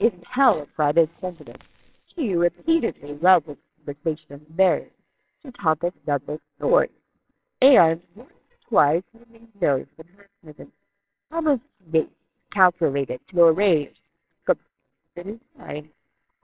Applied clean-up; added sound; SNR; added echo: neural separator model SepFormer WHAMR!.